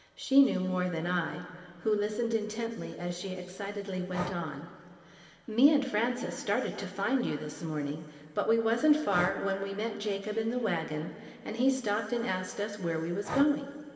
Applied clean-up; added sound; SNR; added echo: none; Breathing; 16 dB; reverberation time 2.3 s.